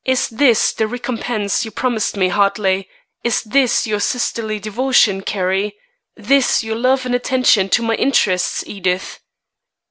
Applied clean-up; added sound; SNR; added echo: none; none; none; none.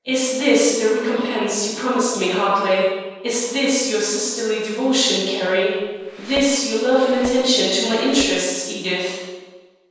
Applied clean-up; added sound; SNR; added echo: neural separator model SepFormer DNS4.